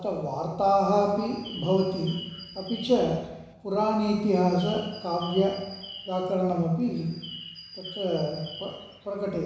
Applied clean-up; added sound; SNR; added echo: none; Bird; 16 dB; reverberation time 1.0 s.